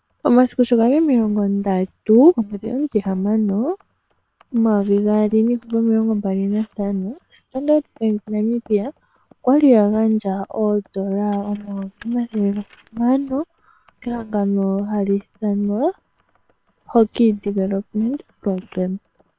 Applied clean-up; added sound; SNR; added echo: neural separator model SepFormer WHAM!.